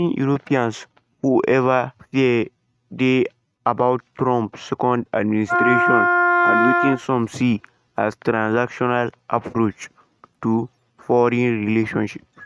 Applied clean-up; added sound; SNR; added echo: neural mask model RNNoise.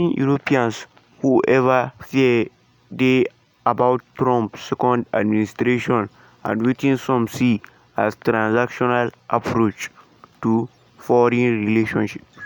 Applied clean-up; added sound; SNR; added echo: none; none; none; none.